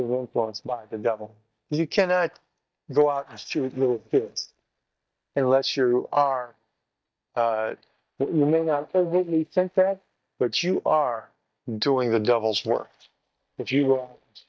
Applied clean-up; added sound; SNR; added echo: neural mask model DeepFilterNet 3.